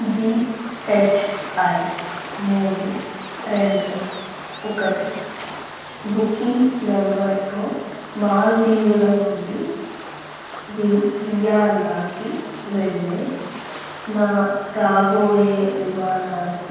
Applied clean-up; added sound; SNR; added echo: none; Waves, surf; 14 dB; reverberation time 1.2 s.